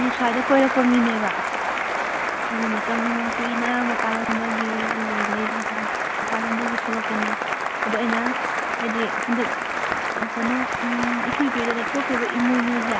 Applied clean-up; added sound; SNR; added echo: none; Applause; -1 dB; none.